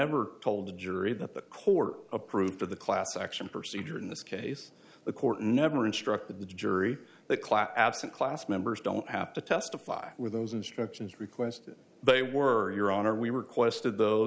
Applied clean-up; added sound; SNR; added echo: none; none; none; none.